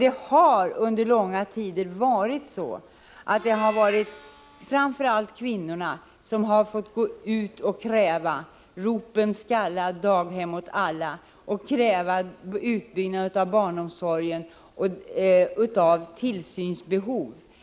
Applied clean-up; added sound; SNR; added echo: none; Harmonica; 18 dB; none.